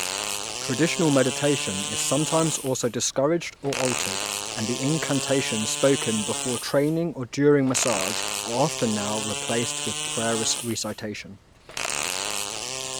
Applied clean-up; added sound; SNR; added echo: none; Fart; 5 dB; none.